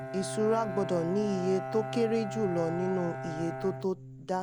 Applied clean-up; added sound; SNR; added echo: none; Bowed string instrument; 7 dB; none.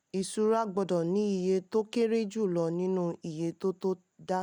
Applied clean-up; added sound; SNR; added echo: none; none; none; none.